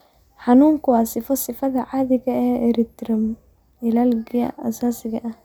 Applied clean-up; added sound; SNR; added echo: none; none; none; none.